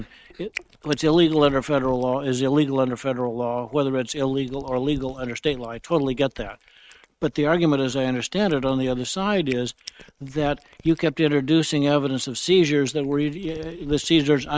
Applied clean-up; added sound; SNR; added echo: neural mask model RNNoise.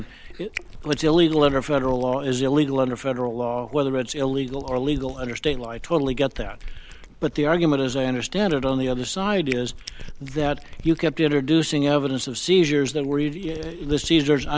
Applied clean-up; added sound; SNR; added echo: none; Cat; 14 dB; none.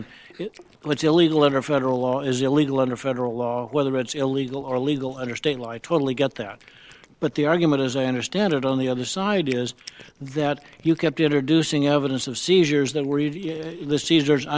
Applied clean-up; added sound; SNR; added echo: neural separator model SepFormer DNS4.